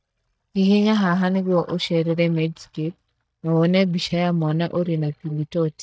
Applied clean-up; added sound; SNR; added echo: neural mask model DeepFilterNet 3.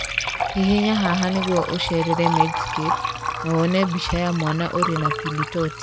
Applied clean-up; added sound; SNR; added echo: none; Liquid; 3 dB; none.